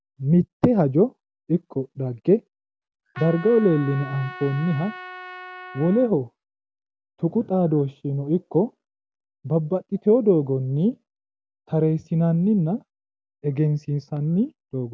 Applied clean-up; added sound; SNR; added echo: none; Trumpet; 15 dB; none.